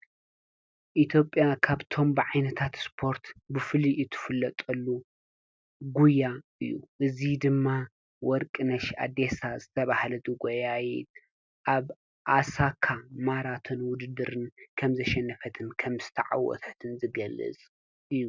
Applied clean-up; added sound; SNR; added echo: none; none; none; none.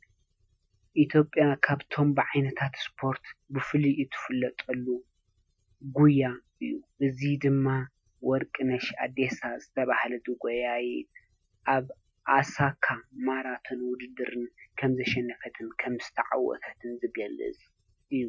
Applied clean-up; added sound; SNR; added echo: classical method Wiener filter.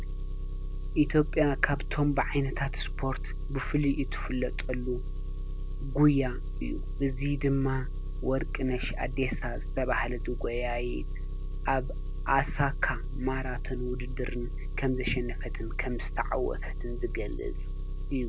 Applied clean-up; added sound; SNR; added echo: none; Engine; 1 dB; none.